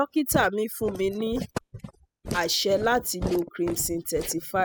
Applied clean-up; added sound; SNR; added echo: classical method spectral subtraction.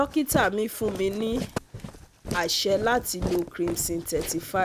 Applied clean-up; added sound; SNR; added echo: none; Walk, footsteps; 10 dB; none.